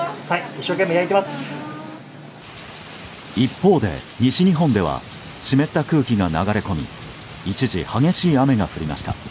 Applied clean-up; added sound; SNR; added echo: none; none; none; none.